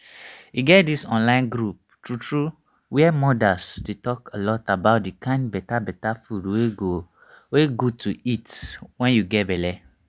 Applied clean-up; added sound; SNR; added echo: none; none; none; none.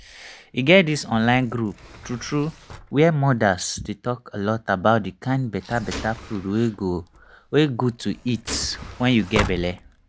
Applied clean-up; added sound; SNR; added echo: none; Sliding door + Gunshot, gunfire; 14 dB; none.